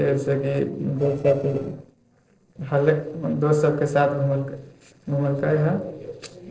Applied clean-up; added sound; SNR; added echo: neural separator model SepFormer DNS4.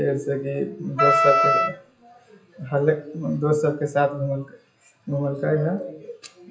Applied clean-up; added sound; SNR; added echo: classical method WPE with log-MMSE.